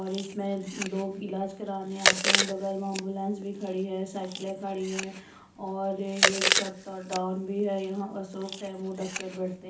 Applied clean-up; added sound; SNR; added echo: none; Chewing, mastication; -1 dB; reverberation time 0.4 s.